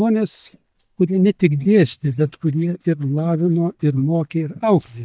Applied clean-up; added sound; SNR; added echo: neural mask model DeepFilterNet 3.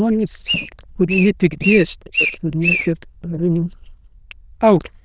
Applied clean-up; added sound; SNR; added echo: neural diffusion model UNIVERSE++.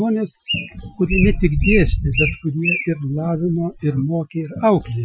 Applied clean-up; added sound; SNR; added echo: classical method Wiener filter.